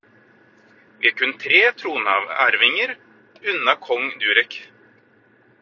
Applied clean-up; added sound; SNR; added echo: none; none; none; none.